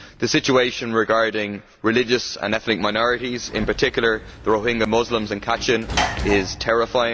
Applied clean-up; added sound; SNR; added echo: none; Sliding door / Slam; 12 dB; none.